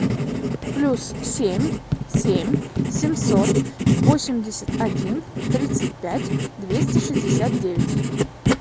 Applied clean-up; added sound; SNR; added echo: none; Writing; -4 dB; none.